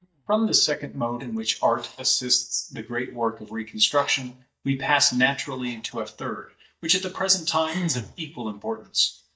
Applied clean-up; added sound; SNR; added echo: neural mask model DeepFilterNet 3.